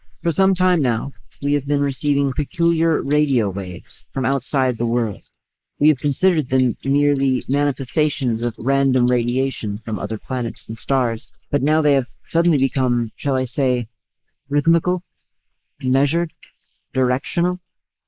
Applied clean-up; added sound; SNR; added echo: neural mask model Resemble Enhance denoiser.